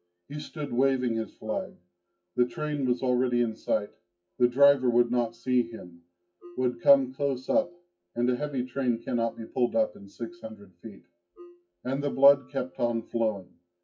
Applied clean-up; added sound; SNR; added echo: classical method WPE with log-MMSE.